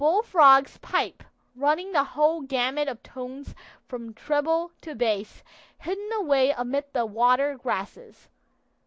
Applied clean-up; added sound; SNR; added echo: none; none; none; none.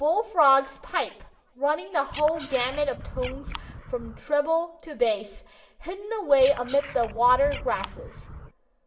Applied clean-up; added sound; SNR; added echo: none; Frog; 12 dB; reverberation time 0.7 s.